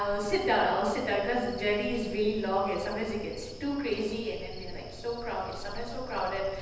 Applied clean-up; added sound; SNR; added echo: none; Cricket; 12 dB; reverberation time 1.1 s.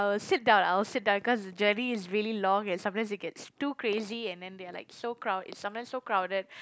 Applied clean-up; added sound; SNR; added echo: none; none; none; none.